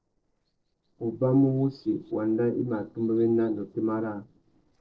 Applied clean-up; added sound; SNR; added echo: neural separator model SepFormer DNS4.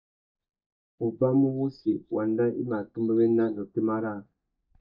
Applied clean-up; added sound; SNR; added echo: neural mask model DeepFilterNet 3.